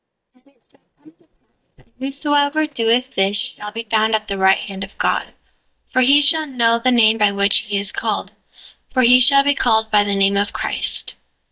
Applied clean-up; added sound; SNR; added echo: neural mask model DeepFilterNet 3.